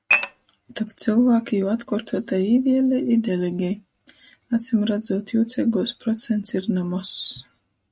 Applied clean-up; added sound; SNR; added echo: neural mask model RNNoise.